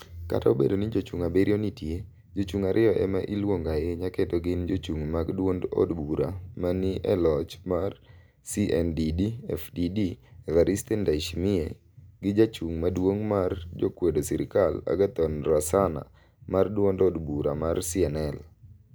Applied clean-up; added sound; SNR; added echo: none; none; none; none.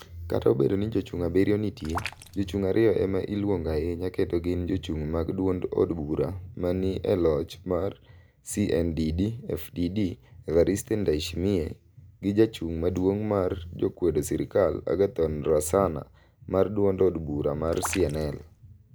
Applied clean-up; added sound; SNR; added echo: none; Raindrop; 14 dB; none.